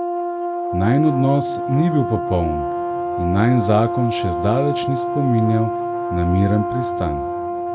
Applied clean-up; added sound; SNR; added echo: none; Brass instrument; 3 dB; reverberation time 1.3 s.